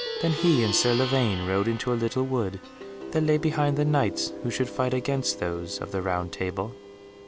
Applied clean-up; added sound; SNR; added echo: none; Plucked string instrument; 10 dB; none.